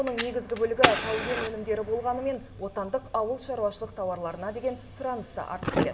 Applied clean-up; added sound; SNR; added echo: none; Fire; 2 dB; reverberation time 1.1 s.